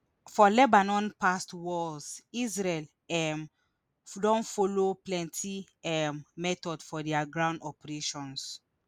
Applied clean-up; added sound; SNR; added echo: none; none; none; none.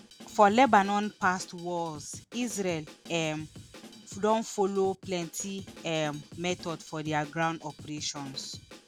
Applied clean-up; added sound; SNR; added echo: none; Drum kit; 19 dB; none.